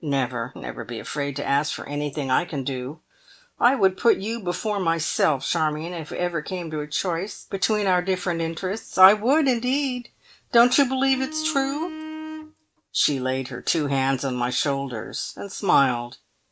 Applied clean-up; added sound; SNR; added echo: neural mask model RNNoise.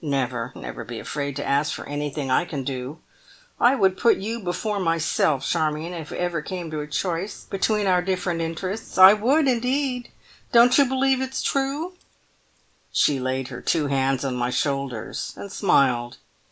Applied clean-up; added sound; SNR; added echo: none; none; none; none.